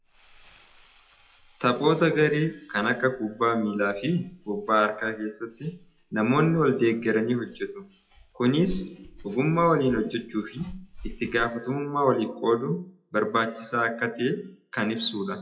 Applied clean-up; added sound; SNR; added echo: classical method WPE with log-MMSE.